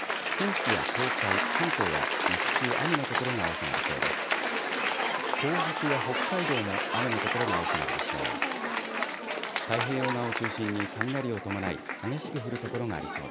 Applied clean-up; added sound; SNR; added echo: none; Applause / Cheering; -4 dB; none.